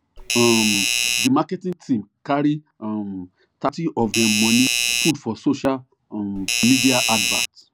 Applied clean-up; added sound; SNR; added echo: none; Doorbell; -1 dB; none.